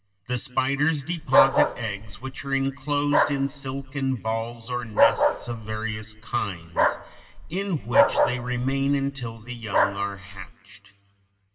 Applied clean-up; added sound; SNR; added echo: none; Bark; -2 dB; reverberation time 2.2 s.